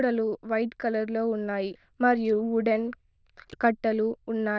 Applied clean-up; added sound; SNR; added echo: neural diffusion model UNIVERSE++.